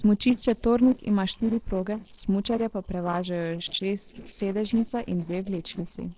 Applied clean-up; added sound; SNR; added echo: neural separator model SepFormer DNS4.